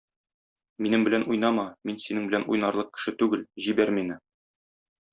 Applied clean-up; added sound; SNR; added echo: none; none; none; none.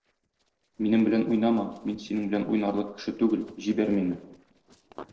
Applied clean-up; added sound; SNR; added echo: neural separator model SepFormer DNS4.